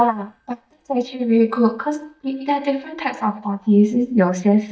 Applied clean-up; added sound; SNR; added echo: neural mask model DeepFilterNet 3.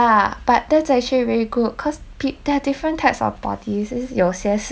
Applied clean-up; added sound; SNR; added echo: none; none; none; none.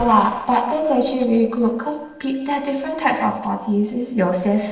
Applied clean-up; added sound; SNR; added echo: neural separator model SepFormer DNS4.